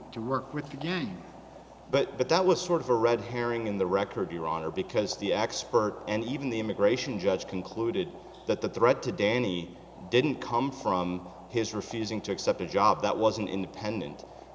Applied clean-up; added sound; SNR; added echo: none; Boiling; 20 dB; none.